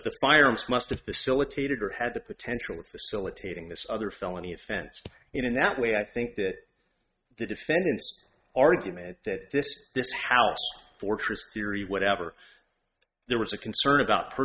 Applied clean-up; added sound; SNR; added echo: neural mask model RNNoise.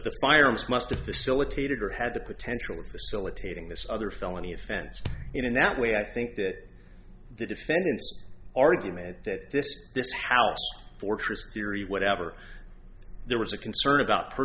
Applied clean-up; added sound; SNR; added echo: none; Bass drum; 13 dB; none.